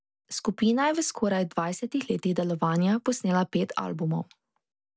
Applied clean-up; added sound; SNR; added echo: none; none; none; none.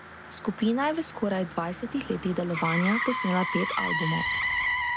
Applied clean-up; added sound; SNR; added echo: none; Motor vehicle (road); 3 dB; none.